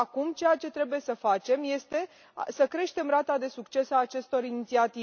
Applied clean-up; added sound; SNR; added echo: none; none; none; none.